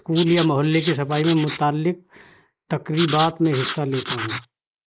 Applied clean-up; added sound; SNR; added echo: neural mask model Resemble Enhance denoiser.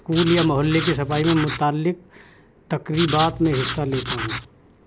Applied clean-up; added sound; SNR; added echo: none; Writing; 7 dB; none.